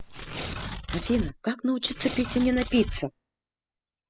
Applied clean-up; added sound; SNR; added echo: classical method spectral subtraction.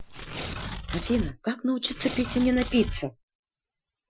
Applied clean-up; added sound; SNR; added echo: classical method Wiener filter.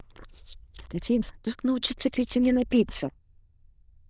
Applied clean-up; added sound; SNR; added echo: neural diffusion model UNIVERSE++.